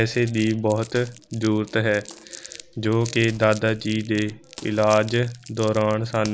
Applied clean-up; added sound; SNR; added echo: none; Coin (dropping) + Crumpling, crinkling; 19 dB; none.